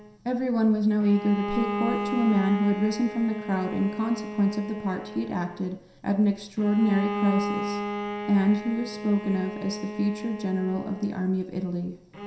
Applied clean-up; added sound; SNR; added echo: none; Bowed string instrument; 8 dB; reverberation time 0.7 s.